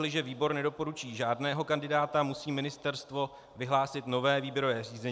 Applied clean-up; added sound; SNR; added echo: none; none; none; none.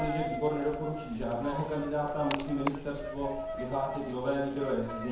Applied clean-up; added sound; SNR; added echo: none; Coin (dropping); 6 dB; reverberation time 0.9 s.